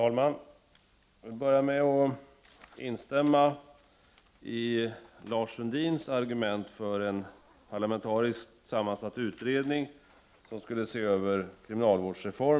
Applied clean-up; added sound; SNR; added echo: none; none; none; none.